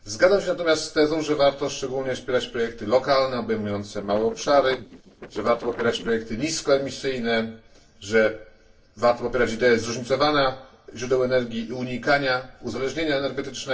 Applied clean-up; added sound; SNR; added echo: neural separator model SepFormer DNS4.